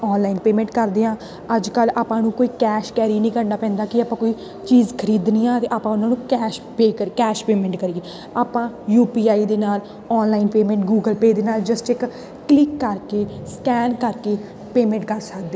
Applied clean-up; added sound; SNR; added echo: none; none; none; none.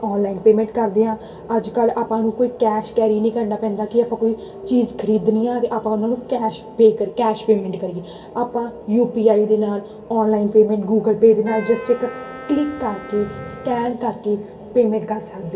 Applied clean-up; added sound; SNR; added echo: none; Wind instrument, woodwind instrument; 17 dB; reverberation time 0.2 s.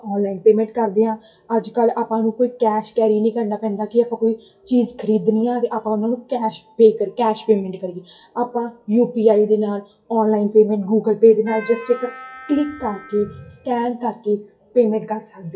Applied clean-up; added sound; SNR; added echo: classical method WPE with log-MMSE.